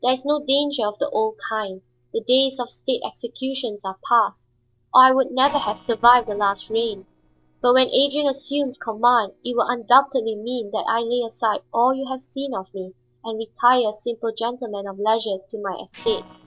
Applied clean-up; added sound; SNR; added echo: neural separator model SepFormer DNS4.